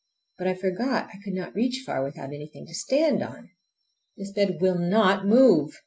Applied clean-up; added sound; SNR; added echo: none; none; none; none.